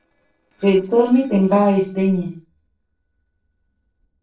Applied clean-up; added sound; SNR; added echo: neural separator model SepFormer DNS4.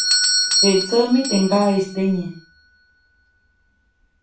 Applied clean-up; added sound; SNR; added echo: none; Doorbell; 2 dB; reverberation time 0.4 s.